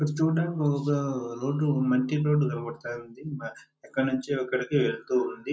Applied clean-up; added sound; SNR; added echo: none; none; none; none.